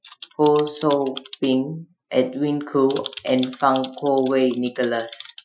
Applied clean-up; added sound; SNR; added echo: classical method Wiener filter.